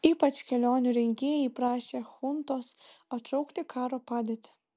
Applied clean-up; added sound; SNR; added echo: none; none; none; none.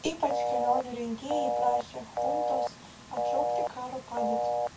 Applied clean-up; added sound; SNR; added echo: none; Telephone; -3 dB; reverberation time 0.2 s.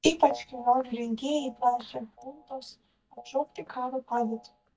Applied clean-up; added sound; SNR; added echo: neural mask model DeepFilterNet 3.